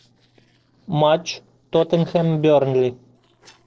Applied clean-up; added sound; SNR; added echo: neural separator model SepFormer DNS4.